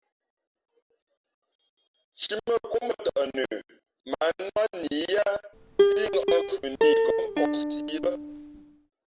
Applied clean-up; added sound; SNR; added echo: none; Plucked string instrument; -5 dB; none.